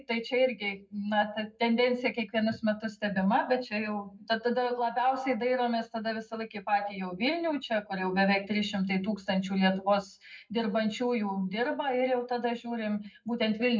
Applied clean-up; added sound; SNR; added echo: none; none; none; reverberation time 0.3 s.